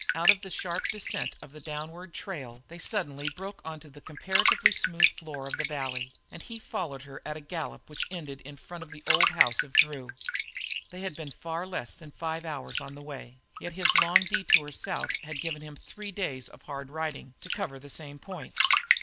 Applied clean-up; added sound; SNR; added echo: none; Bathtub (filling or washing); -4 dB; none.